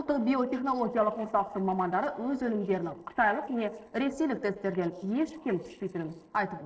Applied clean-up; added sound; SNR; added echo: neural separator model SepFormer DNS4.